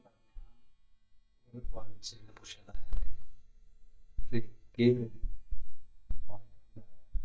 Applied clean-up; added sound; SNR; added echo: neural mask model DeepFilterNet 3.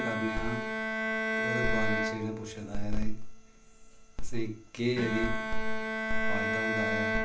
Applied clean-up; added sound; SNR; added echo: none; Bowed string instrument; 3 dB; reverberation time 0.4 s.